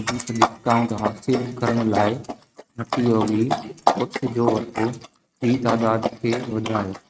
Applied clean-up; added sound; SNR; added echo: neural mask model RNNoise.